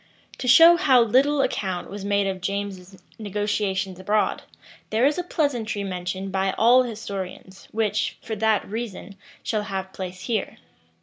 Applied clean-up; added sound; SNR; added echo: none; none; none; none.